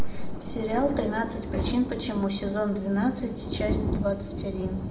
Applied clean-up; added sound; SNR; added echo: none; Thunder; 5 dB; reverberation time 0.9 s.